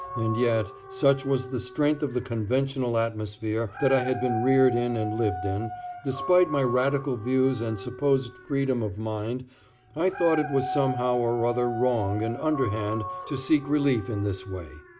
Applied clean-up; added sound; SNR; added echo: none; Dog; 11 dB; none.